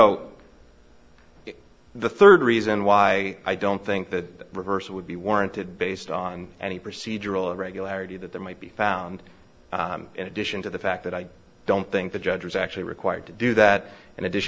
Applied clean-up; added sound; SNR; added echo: none; none; none; none.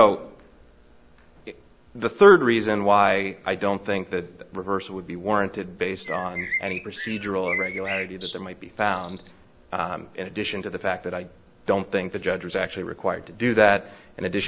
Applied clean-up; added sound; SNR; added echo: none; Bird; 8 dB; none.